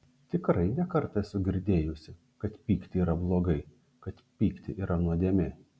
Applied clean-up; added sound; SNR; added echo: none; none; none; none.